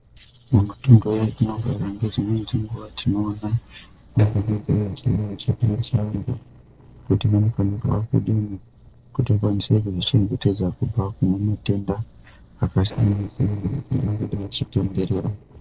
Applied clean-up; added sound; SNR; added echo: neural separator model SepFormer DNS4.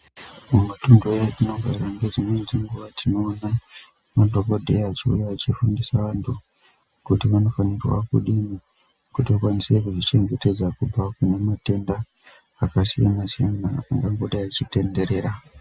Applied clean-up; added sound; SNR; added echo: none; none; none; none.